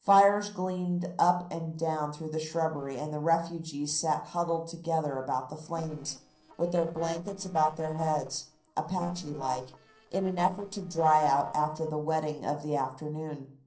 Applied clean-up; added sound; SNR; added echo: neural separator model SepFormer DNS4.